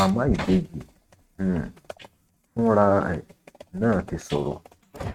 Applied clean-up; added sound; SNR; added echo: neural mask model RNNoise.